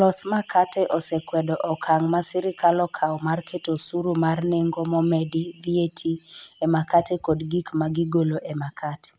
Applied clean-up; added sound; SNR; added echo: none; none; none; none.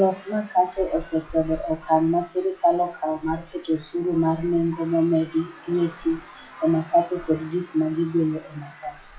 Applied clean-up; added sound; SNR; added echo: classical method WPE with log-MMSE.